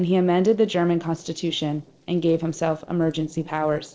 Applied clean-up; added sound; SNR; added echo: neural separator model SepFormer DNS4.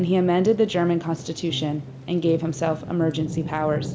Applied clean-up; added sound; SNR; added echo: none; Thunder / Rain; 13 dB; reverberation time 0.5 s.